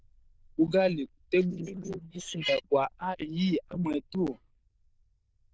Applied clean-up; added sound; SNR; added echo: neural diffusion model UNIVERSE++.